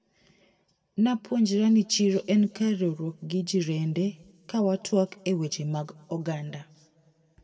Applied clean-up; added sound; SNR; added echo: none; none; none; reverberation time 1.3 s.